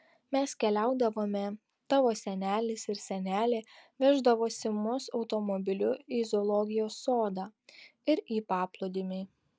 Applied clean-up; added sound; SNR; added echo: none; none; none; none.